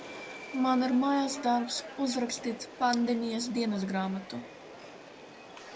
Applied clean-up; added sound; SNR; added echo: none; Subway, metro, underground; 14 dB; none.